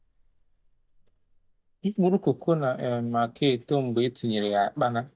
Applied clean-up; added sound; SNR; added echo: neural mask model DeepFilterNet 3.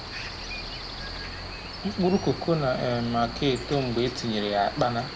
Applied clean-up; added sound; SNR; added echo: none; Cricket; 9 dB; reverberation time 1.8 s.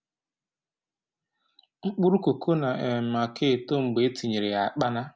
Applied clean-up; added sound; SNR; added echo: none; none; none; none.